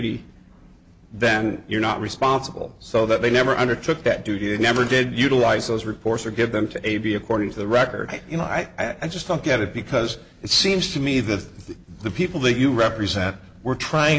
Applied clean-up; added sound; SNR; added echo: none; none; none; none.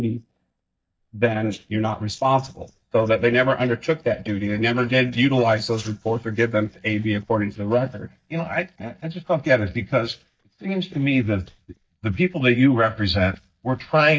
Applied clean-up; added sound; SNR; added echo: neural mask model DeepFilterNet 3.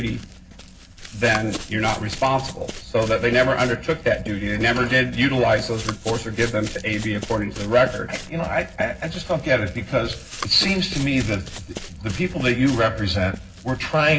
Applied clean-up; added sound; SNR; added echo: none; Run; 14 dB; reverberation time 0.4 s.